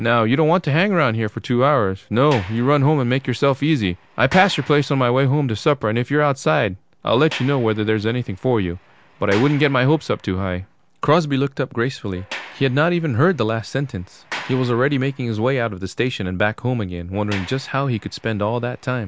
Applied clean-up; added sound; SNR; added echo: none; Sliding door; 20 dB; none.